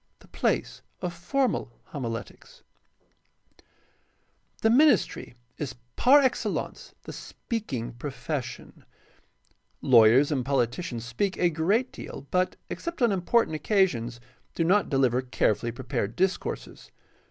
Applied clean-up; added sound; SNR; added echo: none; none; none; none.